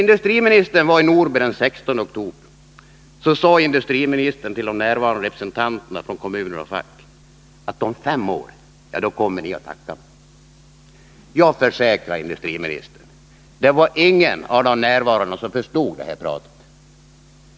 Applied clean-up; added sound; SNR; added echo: none; none; none; none.